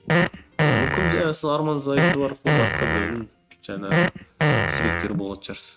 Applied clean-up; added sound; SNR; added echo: neural mask model RNNoise.